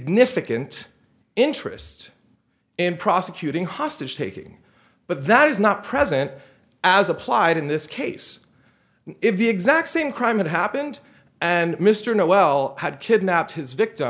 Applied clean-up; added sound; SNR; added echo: none; none; none; none.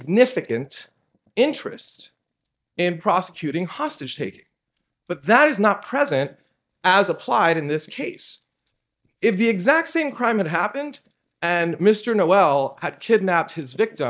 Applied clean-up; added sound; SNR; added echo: neural mask model DeepFilterNet 3.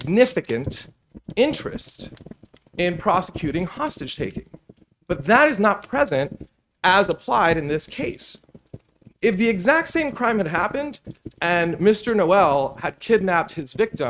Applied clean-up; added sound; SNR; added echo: neural mask model RNNoise.